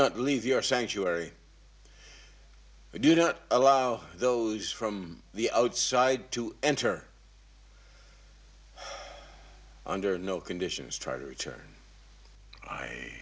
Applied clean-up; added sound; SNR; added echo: none; none; none; none.